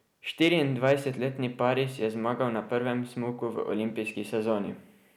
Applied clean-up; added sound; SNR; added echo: none; none; none; none.